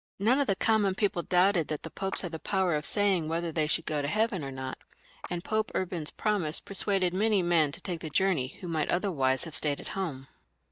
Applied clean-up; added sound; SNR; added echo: neural mask model DeepFilterNet 3.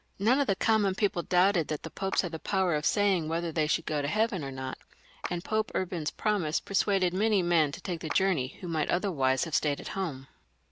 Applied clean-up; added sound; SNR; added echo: none; Clapping; 17 dB; none.